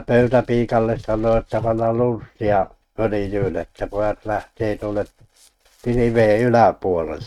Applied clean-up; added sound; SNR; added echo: neural mask model RNNoise.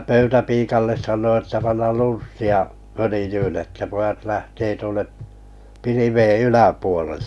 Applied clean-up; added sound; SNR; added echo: none; none; none; none.